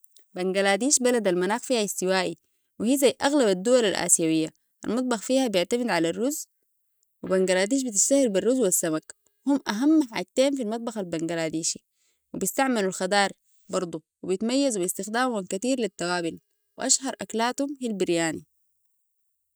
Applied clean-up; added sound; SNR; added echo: neural mask model DeepFilterNet 3.